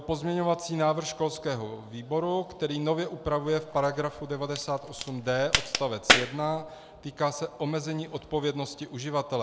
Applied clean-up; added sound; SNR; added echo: none; Crack; 0 dB; none.